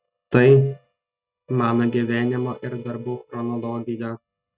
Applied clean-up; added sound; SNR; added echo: neural mask model RNNoise.